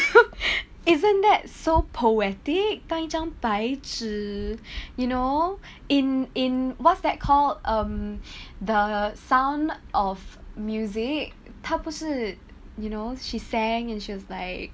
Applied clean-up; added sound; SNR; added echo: none; none; none; none.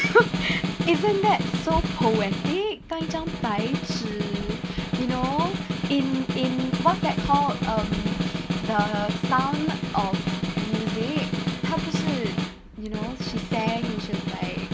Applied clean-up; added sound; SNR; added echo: none; Snare drum; 1 dB; none.